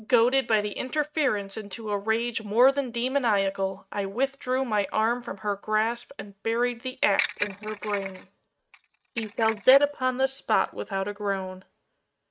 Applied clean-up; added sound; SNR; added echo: neural mask model RNNoise.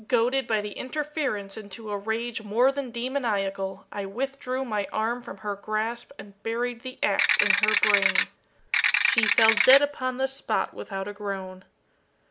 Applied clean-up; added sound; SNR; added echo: none; Ratchet, pawl / Percussion; -4 dB; none.